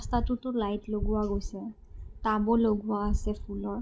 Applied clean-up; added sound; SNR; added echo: none; none; none; none.